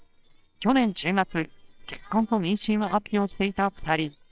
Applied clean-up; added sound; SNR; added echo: neural separator model SepFormer WHAMR!.